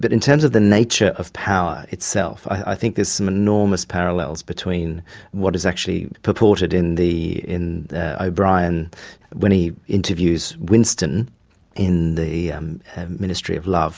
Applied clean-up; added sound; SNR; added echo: none; none; none; none.